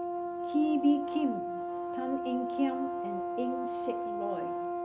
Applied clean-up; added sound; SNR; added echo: none; Brass instrument; 1 dB; none.